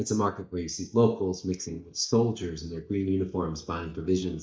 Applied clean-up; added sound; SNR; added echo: neural mask model DeepFilterNet 3.